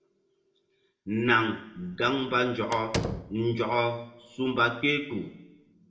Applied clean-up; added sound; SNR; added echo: none; Slam; 6 dB; reverberation time 0.7 s.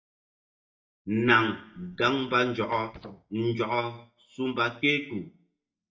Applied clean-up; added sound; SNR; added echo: neural mask model DeepFilterNet 3.